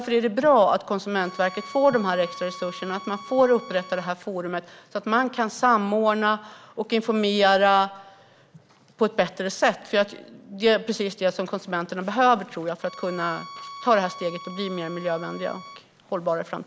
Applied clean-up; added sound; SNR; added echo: none; Bowed string instrument; 17 dB; none.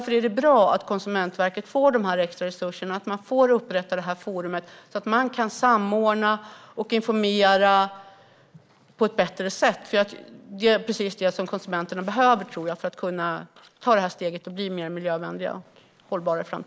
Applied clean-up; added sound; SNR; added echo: neural mask model Resemble Enhance denoiser.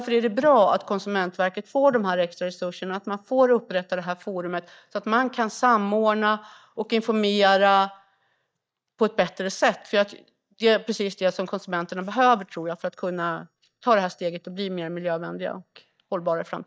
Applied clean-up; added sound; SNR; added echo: neural mask model DeepFilterNet 3.